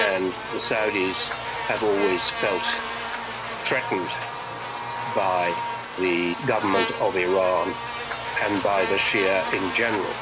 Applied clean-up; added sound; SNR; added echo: none; Buzz; 4 dB; none.